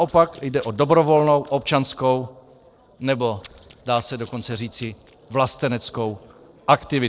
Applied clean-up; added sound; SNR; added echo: neural separator model SepFormer DNS4.